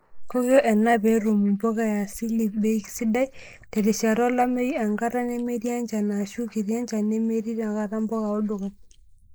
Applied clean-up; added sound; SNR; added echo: neural mask model Resemble Enhance denoiser.